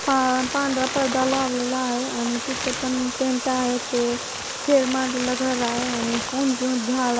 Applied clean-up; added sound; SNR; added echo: none; Water + Crumpling, crinkling; 6 dB; none.